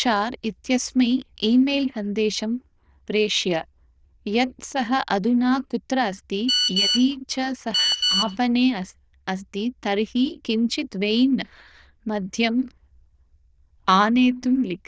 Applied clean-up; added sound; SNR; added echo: neural diffusion model UNIVERSE++.